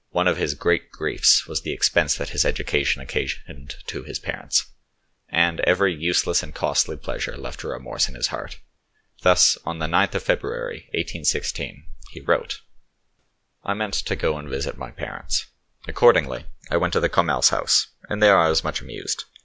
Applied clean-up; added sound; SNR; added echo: none; none; none; none.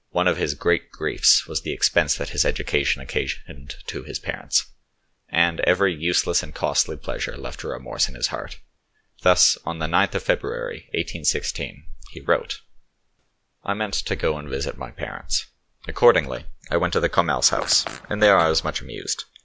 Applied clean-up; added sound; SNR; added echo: none; Fart; 12 dB; none.